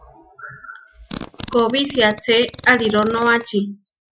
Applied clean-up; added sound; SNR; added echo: classical method Wiener filter.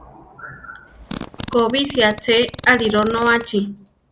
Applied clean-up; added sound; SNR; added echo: none; Fart; 13 dB; none.